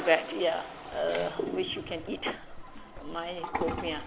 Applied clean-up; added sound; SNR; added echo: none; Toilet flush; 7 dB; none.